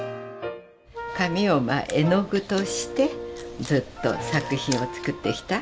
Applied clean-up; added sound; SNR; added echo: none; none; none; none.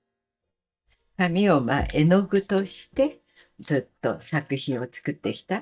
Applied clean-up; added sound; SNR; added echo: neural mask model DeepFilterNet 3.